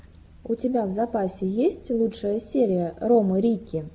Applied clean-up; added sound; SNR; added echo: none; none; none; none.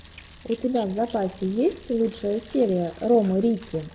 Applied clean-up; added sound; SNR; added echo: none; Coin (dropping) / Zipper (clothing) + Bicycle; 19 dB; none.